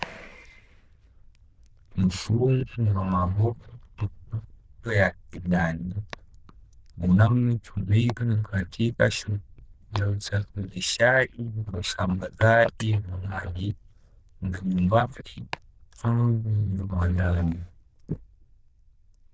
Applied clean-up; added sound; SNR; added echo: neural diffusion model UNIVERSE++.